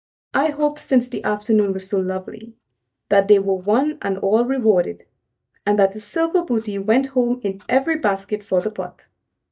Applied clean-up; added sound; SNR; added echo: neural mask model DeepFilterNet 3.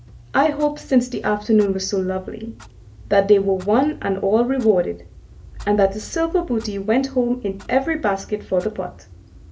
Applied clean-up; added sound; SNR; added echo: none; Clock; 19 dB; reverberation time 0.3 s.